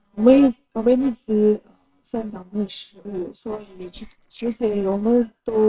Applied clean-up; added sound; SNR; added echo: neural separator model SepFormer WHAMR!.